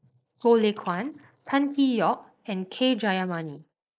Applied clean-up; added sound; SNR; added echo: neural mask model Resemble Enhance denoiser.